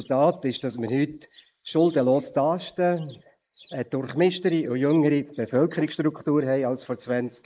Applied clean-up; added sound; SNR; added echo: neural mask model Resemble Enhance denoiser.